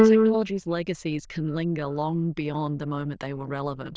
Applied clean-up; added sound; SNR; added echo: neural diffusion model UNIVERSE++.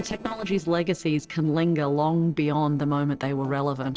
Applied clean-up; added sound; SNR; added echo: neural separator model SepFormer DNS4.